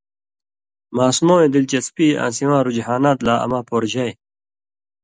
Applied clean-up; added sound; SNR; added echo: none; none; none; none.